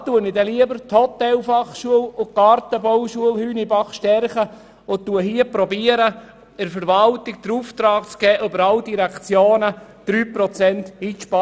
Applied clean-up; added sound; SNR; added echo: none; none; none; none.